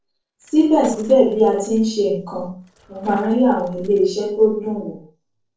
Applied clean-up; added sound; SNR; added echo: neural separator model SepFormer DNS4.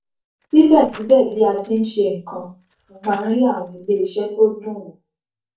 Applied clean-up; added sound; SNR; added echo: neural mask model DeepFilterNet 3.